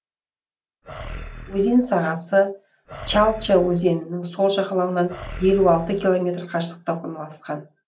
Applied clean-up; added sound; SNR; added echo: none; Animal; 14 dB; none.